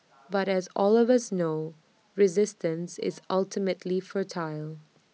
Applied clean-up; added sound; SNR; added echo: none; none; none; none.